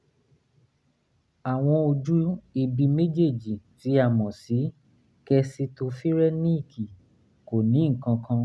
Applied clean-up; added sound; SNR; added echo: none; none; none; none.